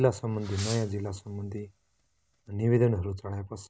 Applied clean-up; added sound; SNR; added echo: none; Fireworks; 17 dB; none.